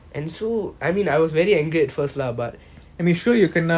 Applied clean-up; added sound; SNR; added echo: none; none; none; none.